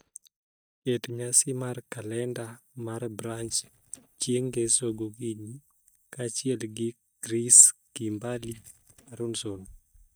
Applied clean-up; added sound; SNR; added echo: neural mask model DeepFilterNet 3.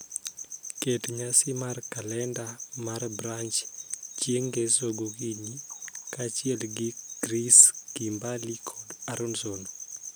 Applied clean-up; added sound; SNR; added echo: none; none; none; none.